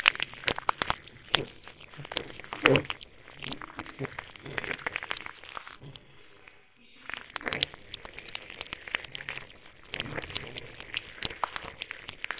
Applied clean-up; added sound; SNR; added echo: neural separator model SepFormer WHAMR!.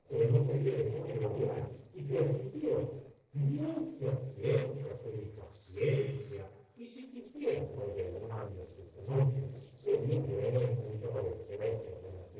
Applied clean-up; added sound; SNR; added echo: neural separator model SepFormer DNS4.